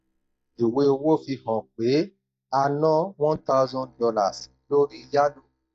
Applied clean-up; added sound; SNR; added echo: neural mask model DeepFilterNet 3.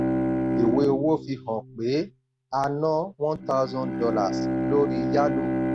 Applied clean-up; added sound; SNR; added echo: neural mask model RNNoise.